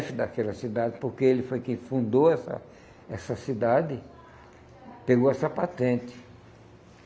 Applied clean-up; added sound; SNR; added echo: none; none; none; none.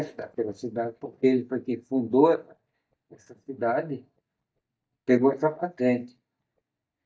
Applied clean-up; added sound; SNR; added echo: neural mask model DeepFilterNet 3.